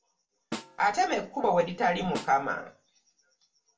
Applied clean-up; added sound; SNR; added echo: none; Snare drum; 15 dB; reverberation time 0.2 s.